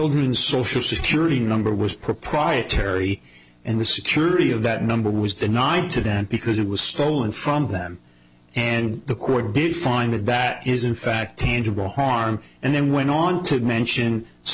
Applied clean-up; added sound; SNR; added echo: none; none; none; none.